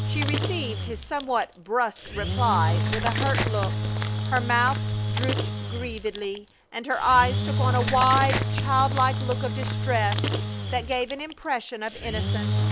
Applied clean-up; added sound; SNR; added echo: none; Engine / Drill; 0 dB; none.